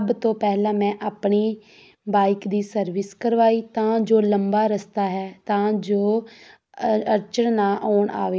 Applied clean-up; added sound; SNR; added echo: none; none; none; none.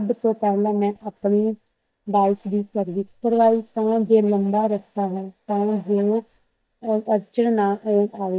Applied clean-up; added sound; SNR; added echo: neural mask model DeepFilterNet 3.